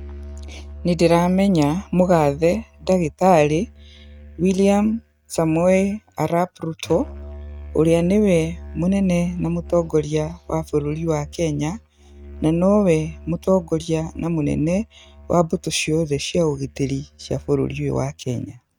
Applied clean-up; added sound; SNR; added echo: neural mask model RNNoise.